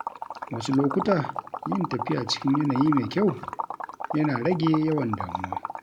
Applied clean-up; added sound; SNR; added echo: none; Liquid; 8 dB; none.